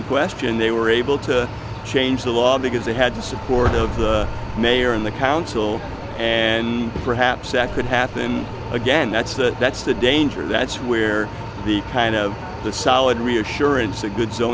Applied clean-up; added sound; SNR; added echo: none; none; none; none.